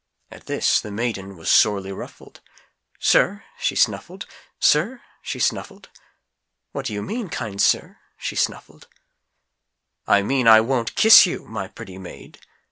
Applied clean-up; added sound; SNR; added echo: none; none; none; none.